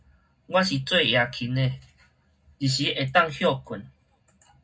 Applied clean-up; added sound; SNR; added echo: none; none; none; reverberation time 0.3 s.